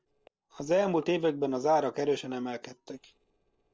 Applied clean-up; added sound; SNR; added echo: neural separator model SepFormer DNS4.